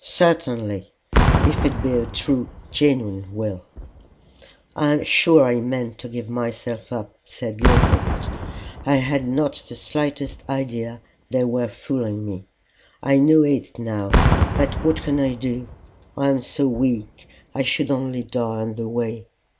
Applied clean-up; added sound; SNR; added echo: none; Boom; 4 dB; none.